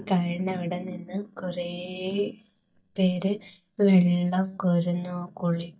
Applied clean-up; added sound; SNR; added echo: neural mask model DeepFilterNet 3.